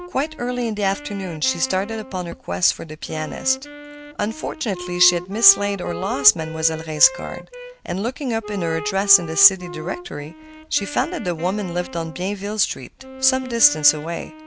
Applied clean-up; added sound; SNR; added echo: none; Wind instrument, woodwind instrument; 13 dB; none.